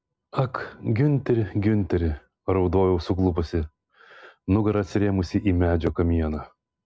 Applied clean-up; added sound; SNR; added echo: none; none; none; none.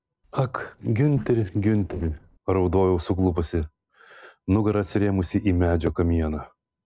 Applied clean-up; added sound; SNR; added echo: neural separator model SepFormer DNS4.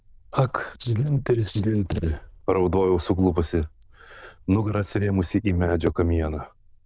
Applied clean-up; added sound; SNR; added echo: neural diffusion model UNIVERSE++.